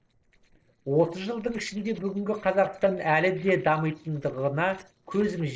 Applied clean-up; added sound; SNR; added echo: neural separator model SepFormer DNS4.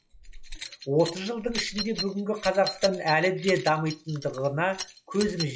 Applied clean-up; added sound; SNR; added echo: classical method log-MMSE.